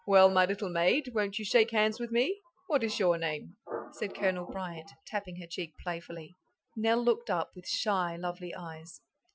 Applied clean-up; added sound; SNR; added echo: classical method Wiener filter.